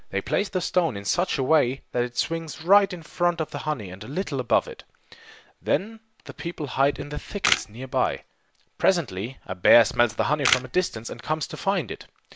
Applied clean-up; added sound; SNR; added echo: none; Camera; 4 dB; none.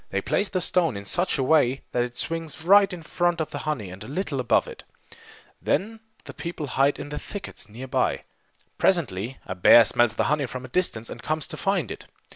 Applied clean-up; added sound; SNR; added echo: none; none; none; none.